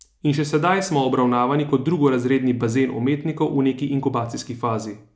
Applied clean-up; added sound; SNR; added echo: none; none; none; none.